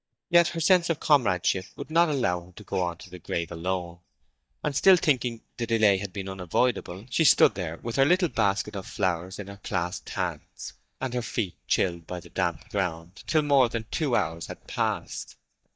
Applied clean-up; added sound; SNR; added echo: neural mask model DeepFilterNet 3.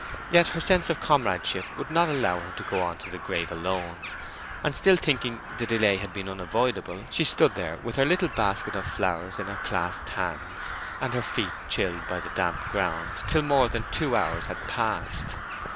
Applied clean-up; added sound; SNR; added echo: none; Crow; 8 dB; none.